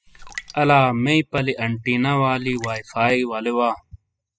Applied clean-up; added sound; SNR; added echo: classical method spectral subtraction.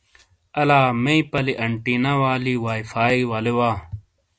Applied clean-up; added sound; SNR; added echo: none; none; none; none.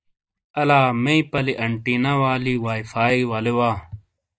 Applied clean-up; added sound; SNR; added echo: neural mask model DeepFilterNet 3.